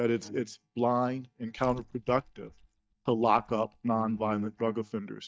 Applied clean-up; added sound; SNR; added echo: neural mask model DeepFilterNet 3.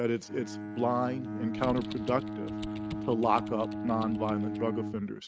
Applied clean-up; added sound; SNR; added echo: neural mask model RNNoise.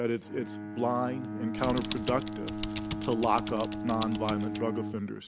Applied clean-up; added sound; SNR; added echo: none; Typing + Bowed string instrument; 4 dB; none.